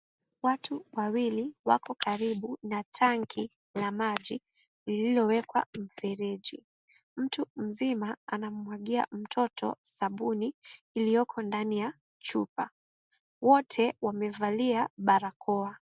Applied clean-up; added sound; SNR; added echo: none; none; none; none.